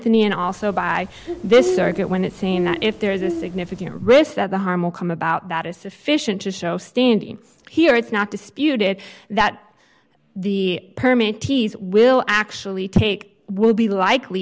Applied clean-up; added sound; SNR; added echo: none; Bird; 8 dB; none.